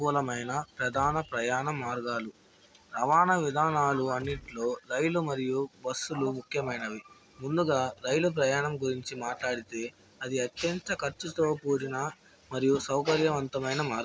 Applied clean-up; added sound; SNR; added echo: none; Gunshot, gunfire; 16 dB; none.